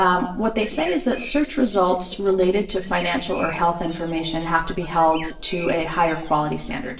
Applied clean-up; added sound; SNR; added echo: neural separator model SepFormer DNS4.